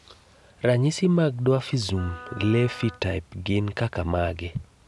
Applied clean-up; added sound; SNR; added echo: none; Wind instrument, woodwind instrument; 19 dB; none.